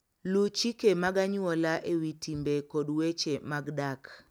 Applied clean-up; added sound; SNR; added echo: none; none; none; none.